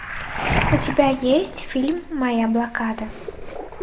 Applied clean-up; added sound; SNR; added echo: none; Waves, surf; 5 dB; reverberation time 0.6 s.